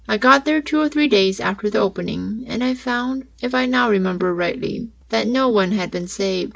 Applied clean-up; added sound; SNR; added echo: none; none; none; none.